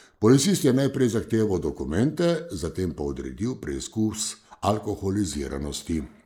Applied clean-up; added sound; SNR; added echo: neural mask model Resemble Enhance denoiser.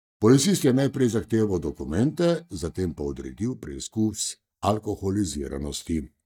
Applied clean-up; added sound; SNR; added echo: neural mask model DeepFilterNet 3.